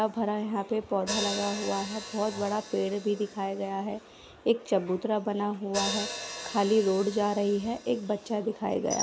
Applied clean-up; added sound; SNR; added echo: none; Hi-hat; 11 dB; none.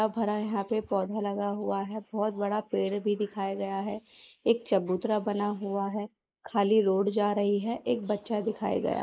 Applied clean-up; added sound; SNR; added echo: neural mask model Resemble Enhance denoiser.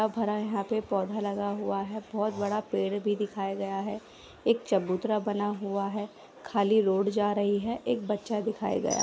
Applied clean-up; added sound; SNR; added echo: none; none; none; none.